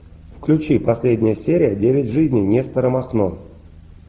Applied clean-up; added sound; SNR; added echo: none; none; none; none.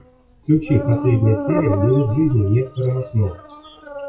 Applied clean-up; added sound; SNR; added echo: classical method WPE with log-MMSE.